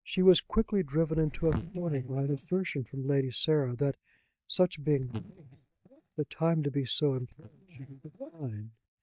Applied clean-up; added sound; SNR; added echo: neural mask model DeepFilterNet 3.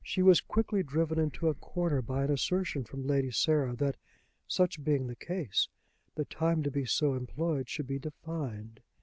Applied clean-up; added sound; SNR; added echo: none; none; none; none.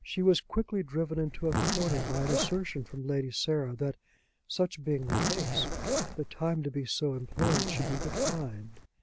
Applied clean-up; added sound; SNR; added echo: none; Zipper (clothing); 1 dB; none.